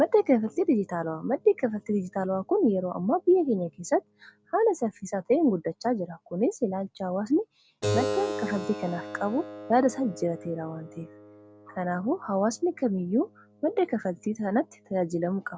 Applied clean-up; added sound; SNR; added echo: none; Keyboard (musical); 13 dB; none.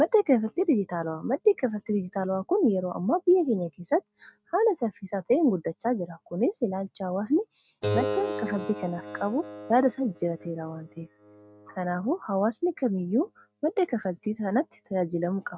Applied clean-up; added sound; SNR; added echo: neural mask model RNNoise.